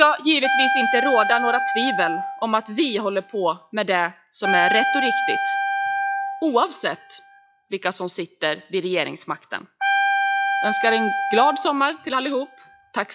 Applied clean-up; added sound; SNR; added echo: classical method log-MMSE.